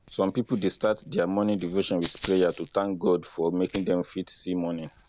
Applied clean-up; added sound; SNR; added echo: none; Rattle (instrument); 4 dB; none.